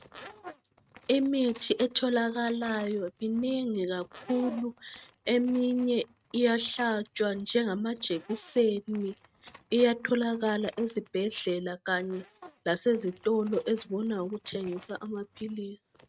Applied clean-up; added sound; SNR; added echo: neural mask model RNNoise.